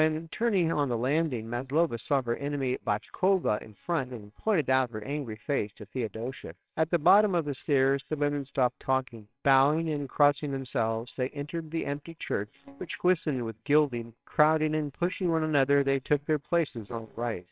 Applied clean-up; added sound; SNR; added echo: neural separator model SepFormer WHAMR!.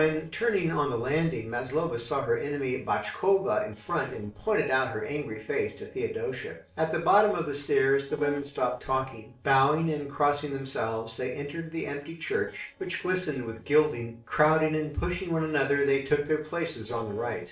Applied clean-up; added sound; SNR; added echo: neural separator model SepFormer DNS4.